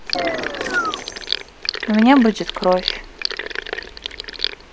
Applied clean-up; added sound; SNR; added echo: none; Sink (filling or washing) + Engine; 5 dB; none.